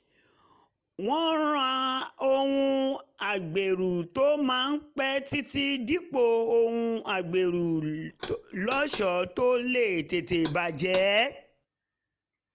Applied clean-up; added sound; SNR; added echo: none; Knock; 18 dB; none.